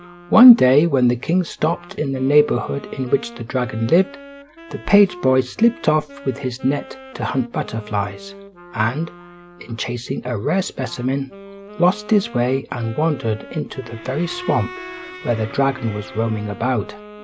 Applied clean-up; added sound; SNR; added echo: none; Bowed string instrument + Wind instrument, woodwind instrument; 18 dB; none.